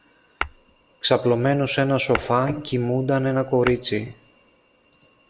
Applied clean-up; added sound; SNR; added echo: none; Tap / Glass; 13 dB; none.